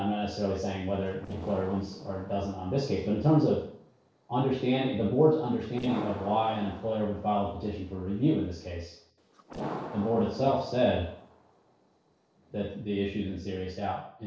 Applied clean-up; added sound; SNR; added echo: neural separator model SepFormer DNS4.